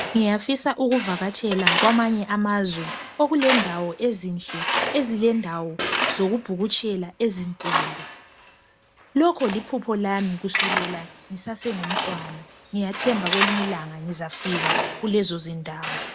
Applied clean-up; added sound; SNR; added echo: none; Tools; 4 dB; none.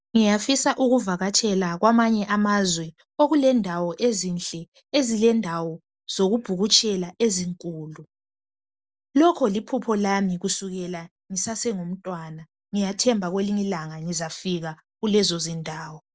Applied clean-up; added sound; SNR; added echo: none; none; none; none.